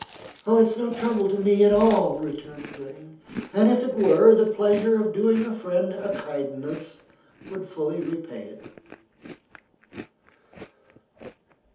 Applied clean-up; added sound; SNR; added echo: none; Chewing, mastication; 19 dB; reverberation time 0.6 s.